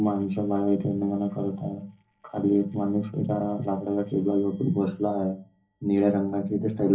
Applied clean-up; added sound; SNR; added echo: neural separator model SepFormer DNS4.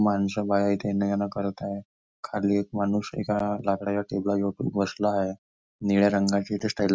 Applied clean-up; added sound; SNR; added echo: none; none; none; none.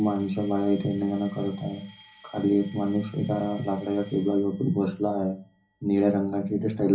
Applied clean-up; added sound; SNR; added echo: none; Alarm; 16 dB; reverberation time 0.5 s.